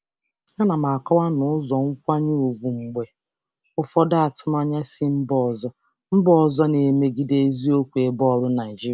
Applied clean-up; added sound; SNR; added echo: none; none; none; none.